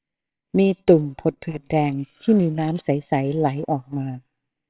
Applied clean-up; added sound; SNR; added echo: neural separator model SepFormer WHAMR!.